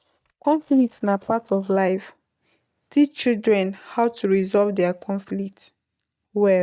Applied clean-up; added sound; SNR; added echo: neural mask model DeepFilterNet 3.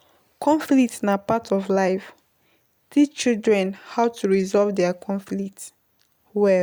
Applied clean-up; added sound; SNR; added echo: none; none; none; none.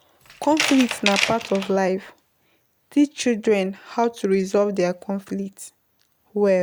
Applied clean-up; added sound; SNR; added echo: none; Tools; 5 dB; none.